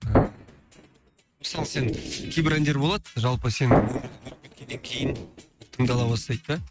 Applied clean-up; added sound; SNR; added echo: neural mask model RNNoise.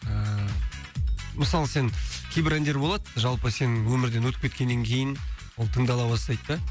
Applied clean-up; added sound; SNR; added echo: none; none; none; none.